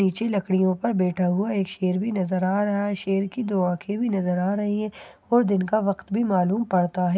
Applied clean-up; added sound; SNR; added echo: none; none; none; none.